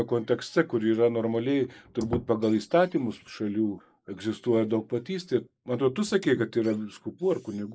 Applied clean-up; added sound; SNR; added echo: neural mask model Resemble Enhance denoiser.